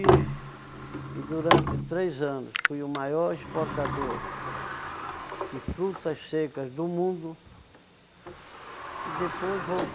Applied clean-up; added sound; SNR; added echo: none; Sliding door; -2 dB; none.